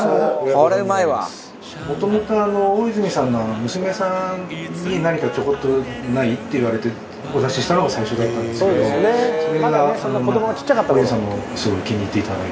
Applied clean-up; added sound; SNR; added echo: none; none; none; none.